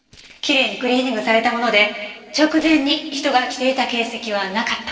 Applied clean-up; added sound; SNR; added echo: neural separator model SepFormer DNS4.